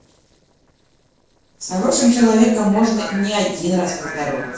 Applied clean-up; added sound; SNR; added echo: neural separator model SepFormer DNS4.